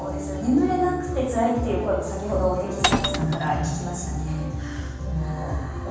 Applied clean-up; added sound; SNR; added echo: none; Glass; 2 dB; reverberation time 1.2 s.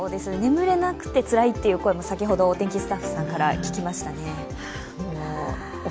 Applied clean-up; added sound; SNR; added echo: none; none; none; none.